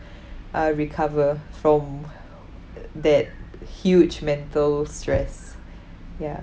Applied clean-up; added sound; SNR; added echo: none; none; none; none.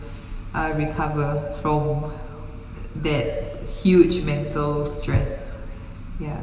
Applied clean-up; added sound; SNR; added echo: none; none; none; reverberation time 1.9 s.